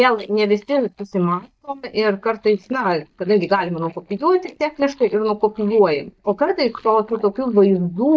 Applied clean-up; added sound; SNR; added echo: neural mask model DeepFilterNet 3.